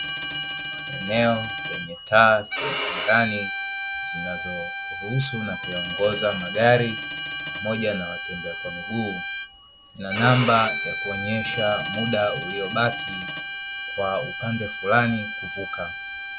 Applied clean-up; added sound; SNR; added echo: none; Telephone + Bowed string instrument; 2 dB; none.